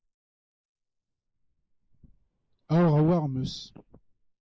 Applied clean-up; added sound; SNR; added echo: neural mask model Resemble Enhance denoiser.